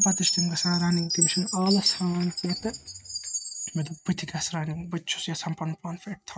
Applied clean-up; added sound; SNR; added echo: neural mask model RNNoise.